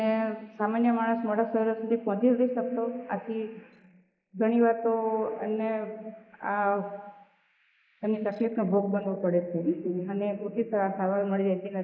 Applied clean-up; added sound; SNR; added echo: neural mask model Resemble Enhance denoiser.